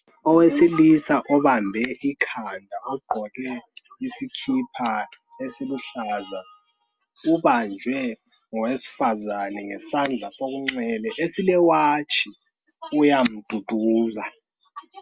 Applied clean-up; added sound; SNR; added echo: none; none; none; none.